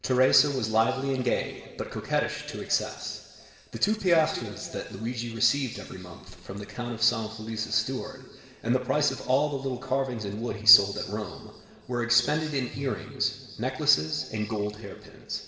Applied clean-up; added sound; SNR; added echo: none; Piano; 19 dB; reverberation time 2.2 s.